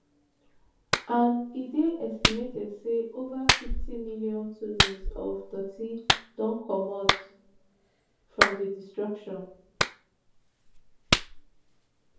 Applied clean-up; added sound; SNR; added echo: none; Clapping; -2 dB; reverberation time 0.6 s.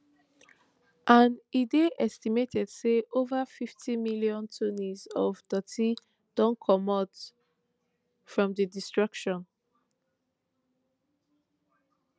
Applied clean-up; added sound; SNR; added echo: none; none; none; none.